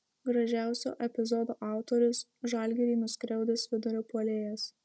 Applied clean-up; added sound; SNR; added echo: none; none; none; none.